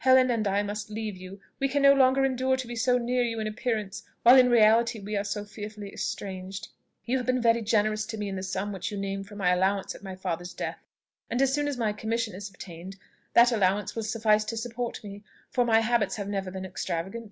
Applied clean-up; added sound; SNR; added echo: none; none; none; none.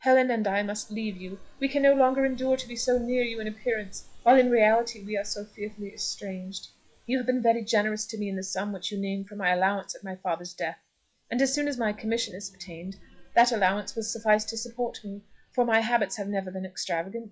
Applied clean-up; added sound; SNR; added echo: classical method log-MMSE.